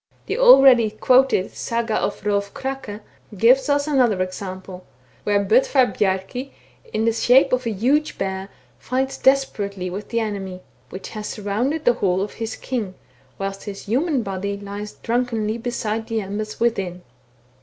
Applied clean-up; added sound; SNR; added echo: none; none; none; none.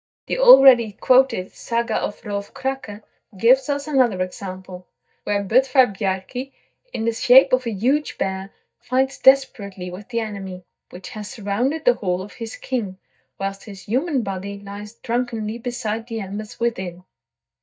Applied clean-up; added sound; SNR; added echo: neural mask model DeepFilterNet 3.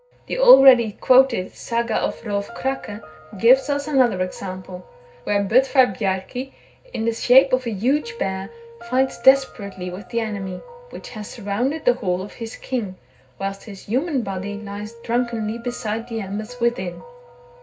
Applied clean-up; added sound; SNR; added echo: none; Piano; 20 dB; reverberation time 0.4 s.